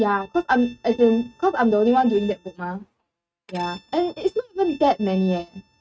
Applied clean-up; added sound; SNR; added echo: neural mask model RNNoise.